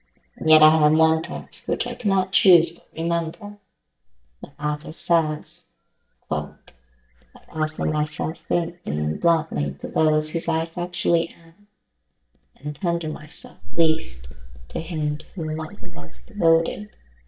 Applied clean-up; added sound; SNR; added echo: neural mask model DeepFilterNet 3.